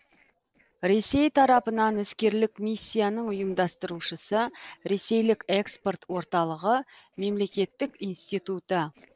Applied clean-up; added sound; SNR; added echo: neural separator model SepFormer DNS4.